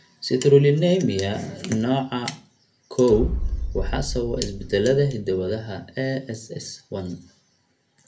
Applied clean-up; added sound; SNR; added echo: none; Boom; 6 dB; reverberation time 0.3 s.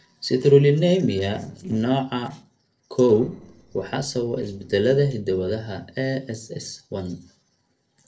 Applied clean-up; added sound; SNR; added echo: neural separator model SepFormer DNS4.